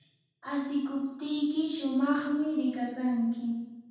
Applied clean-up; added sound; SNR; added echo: none; none; none; reverberation time 1.2 s.